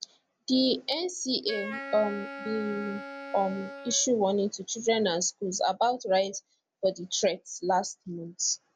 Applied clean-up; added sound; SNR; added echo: none; Wind instrument, woodwind instrument; 11 dB; none.